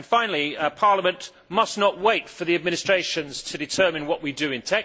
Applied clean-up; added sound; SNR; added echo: none; none; none; none.